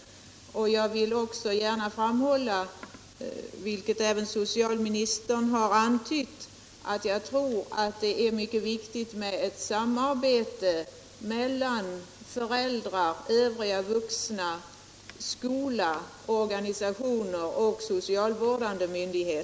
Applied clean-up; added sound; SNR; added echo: none; none; none; none.